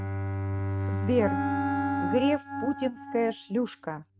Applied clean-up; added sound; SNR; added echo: neural mask model RNNoise.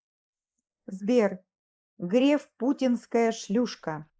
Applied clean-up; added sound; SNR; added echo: neural mask model Resemble Enhance denoiser.